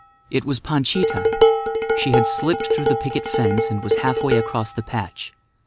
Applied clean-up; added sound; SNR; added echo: none; Dishes, pots, and pans; -2 dB; none.